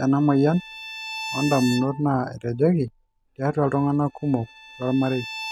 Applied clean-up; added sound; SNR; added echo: none; Bowed string instrument; 14 dB; none.